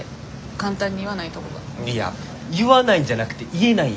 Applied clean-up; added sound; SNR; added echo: none; none; none; none.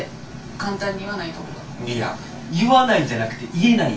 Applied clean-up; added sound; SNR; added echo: none; none; none; reverberation time 0.2 s.